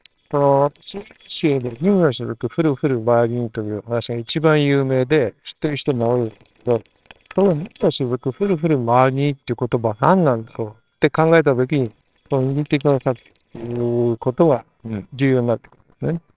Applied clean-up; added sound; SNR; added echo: neural separator model SepFormer WHAMR!.